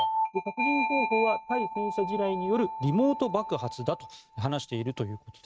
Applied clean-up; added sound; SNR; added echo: neural mask model RNNoise.